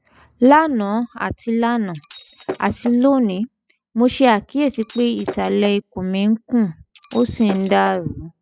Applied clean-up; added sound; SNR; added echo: classical method spectral subtraction.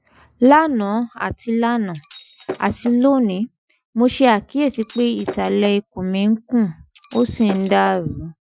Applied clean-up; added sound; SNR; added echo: classical method Wiener filter.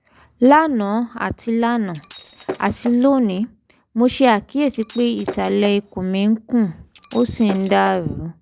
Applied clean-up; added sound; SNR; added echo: none; Shatter; 15 dB; none.